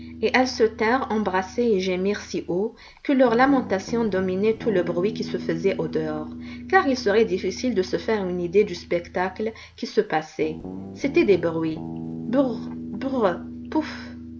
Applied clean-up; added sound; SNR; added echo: none; Guitar; 13 dB; none.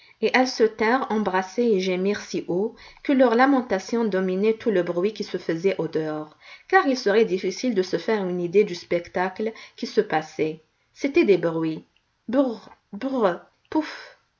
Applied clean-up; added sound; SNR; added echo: none; none; none; none.